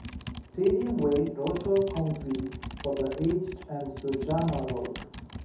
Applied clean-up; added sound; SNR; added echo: none; Computer keyboard; 11 dB; reverberation time 0.6 s.